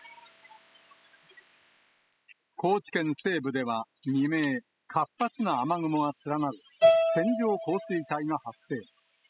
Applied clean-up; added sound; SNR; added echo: classical method spectral subtraction.